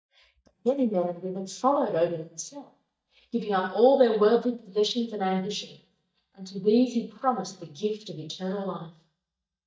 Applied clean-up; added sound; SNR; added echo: neural mask model DeepFilterNet 3.